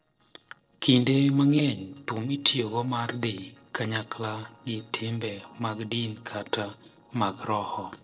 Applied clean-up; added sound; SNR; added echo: neural separator model SepFormer DNS4.